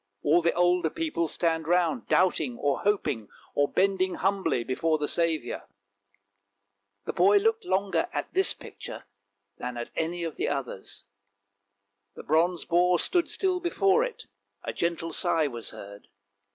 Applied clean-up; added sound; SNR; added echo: none; none; none; none.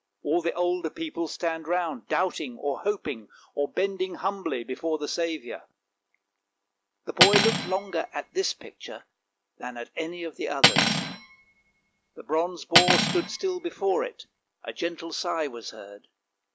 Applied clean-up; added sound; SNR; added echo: none; Cutlery, silverware; -2 dB; none.